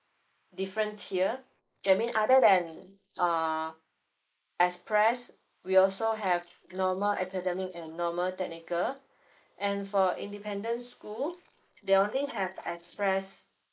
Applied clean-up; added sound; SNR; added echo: neural mask model Resemble Enhance denoiser.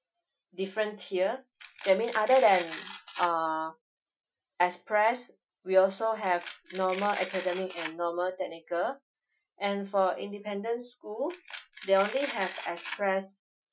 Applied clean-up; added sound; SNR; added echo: classical method Wiener filter.